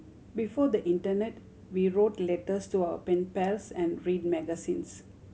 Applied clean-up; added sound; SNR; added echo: none; none; none; none.